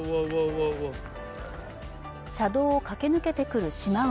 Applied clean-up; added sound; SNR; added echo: none; none; none; none.